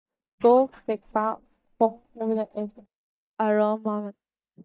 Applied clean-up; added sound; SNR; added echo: neural mask model DeepFilterNet 3.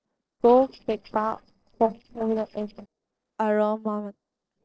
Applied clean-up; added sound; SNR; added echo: neural separator model SepFormer DNS4.